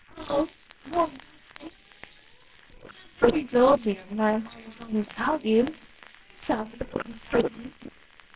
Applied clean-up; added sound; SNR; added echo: neural separator model SepFormer WHAMR!.